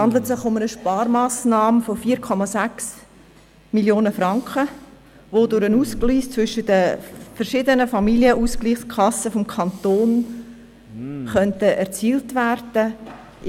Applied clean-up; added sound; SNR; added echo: none; Respiratory sounds; 15 dB; none.